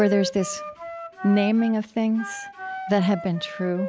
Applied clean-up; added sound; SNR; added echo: none; Wind instrument, woodwind instrument; 11 dB; none.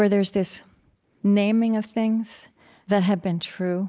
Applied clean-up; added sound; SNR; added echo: none; none; none; none.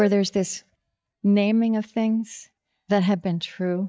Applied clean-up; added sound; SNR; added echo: neural mask model DeepFilterNet 3.